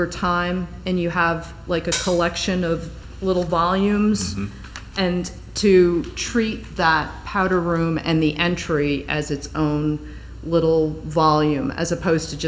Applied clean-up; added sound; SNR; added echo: none; Hi-hat; 8 dB; reverberation time 0.7 s.